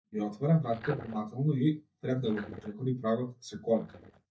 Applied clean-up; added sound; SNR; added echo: neural mask model DeepFilterNet 3.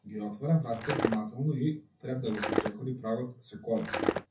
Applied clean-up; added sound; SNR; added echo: none; Skateboard; -2 dB; reverberation time 0.3 s.